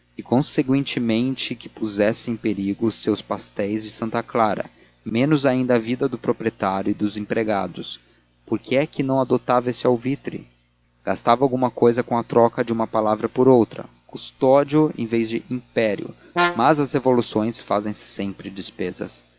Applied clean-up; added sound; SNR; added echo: none; Brass instrument; 6 dB; none.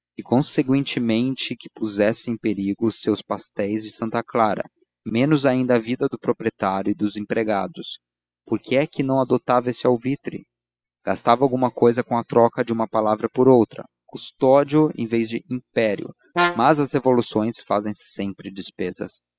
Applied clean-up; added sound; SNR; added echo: classical method spectral subtraction.